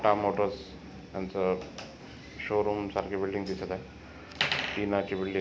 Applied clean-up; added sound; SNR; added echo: none; none; none; none.